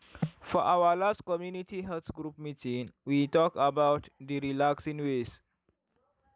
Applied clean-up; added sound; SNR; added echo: none; none; none; none.